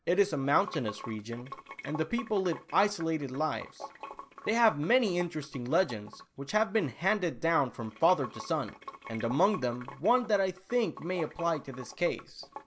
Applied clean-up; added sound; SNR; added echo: none; Sink (filling or washing) / Water; 17 dB; none.